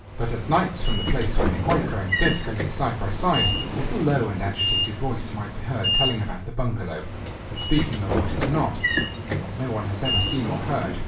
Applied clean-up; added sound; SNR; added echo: none; Sliding door / Train; 2 dB; reverberation time 0.3 s.